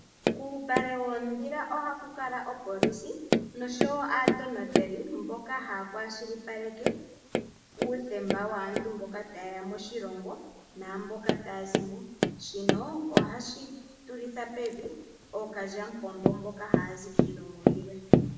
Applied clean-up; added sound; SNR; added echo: none; Tap; -4 dB; reverberation time 0.9 s.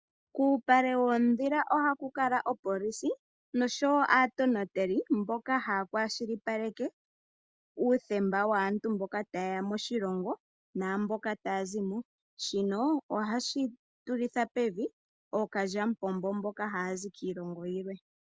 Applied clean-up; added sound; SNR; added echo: none; none; none; none.